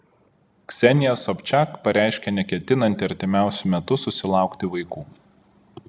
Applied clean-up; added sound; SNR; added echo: none; none; none; none.